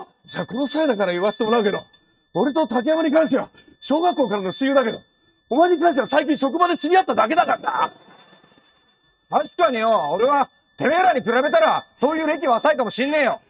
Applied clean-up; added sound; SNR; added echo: neural mask model RNNoise.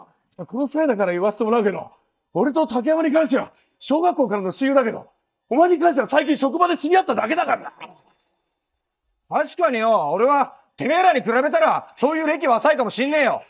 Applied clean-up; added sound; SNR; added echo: neural mask model DeepFilterNet 3.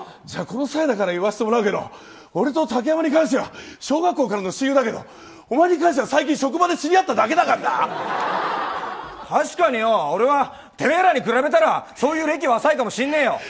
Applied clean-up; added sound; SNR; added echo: none; none; none; none.